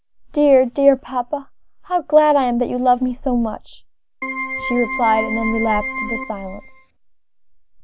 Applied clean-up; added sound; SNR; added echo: none; Keyboard (musical); 7 dB; none.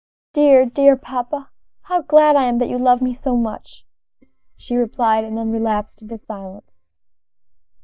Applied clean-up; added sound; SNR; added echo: neural mask model DeepFilterNet 3.